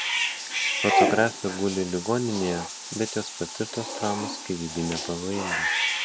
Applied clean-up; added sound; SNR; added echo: none; Bathtub (filling or washing) / Cat; -1 dB; none.